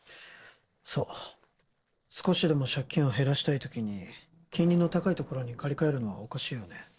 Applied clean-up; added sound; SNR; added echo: neural separator model SepFormer DNS4.